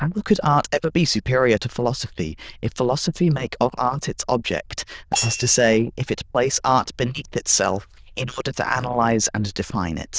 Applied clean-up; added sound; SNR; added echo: neural diffusion model UNIVERSE++.